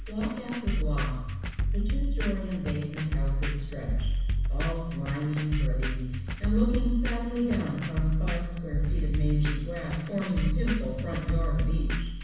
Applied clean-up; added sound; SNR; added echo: none; Drum kit; -3 dB; reverberation time 1.1 s.